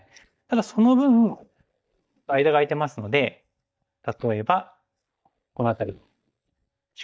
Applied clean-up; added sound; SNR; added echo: neural mask model DeepFilterNet 3.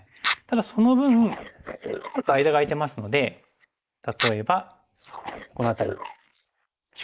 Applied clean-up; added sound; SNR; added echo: neural mask model Resemble Enhance denoiser.